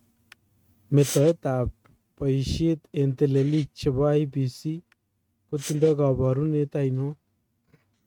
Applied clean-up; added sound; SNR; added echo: neural mask model RNNoise.